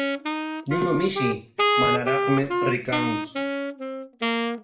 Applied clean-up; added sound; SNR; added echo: none; Wind instrument, woodwind instrument; -3 dB; reverberation time 0.4 s.